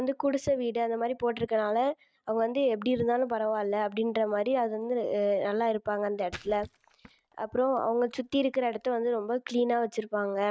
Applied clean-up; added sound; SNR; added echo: neural mask model RNNoise.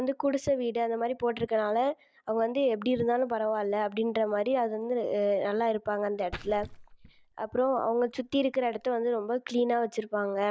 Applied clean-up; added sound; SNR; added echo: neural mask model DeepFilterNet 3.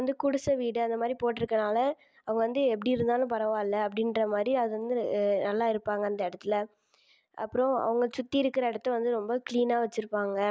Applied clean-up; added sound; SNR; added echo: none; none; none; none.